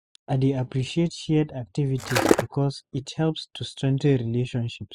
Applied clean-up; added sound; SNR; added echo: classical method spectral subtraction.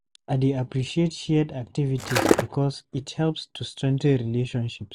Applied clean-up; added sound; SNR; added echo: none; Skateboard; -4 dB; none.